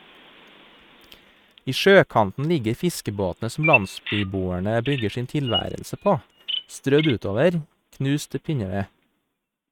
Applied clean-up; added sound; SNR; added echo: neural mask model RNNoise.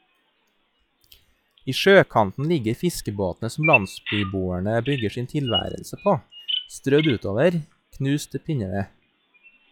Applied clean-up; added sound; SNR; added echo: classical method log-MMSE.